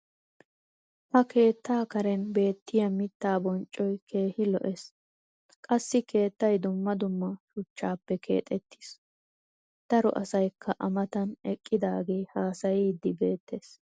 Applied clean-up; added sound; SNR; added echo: none; none; none; none.